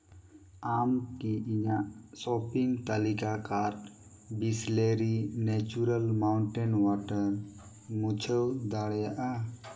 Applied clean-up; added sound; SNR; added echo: none; none; none; reverberation time 2.8 s.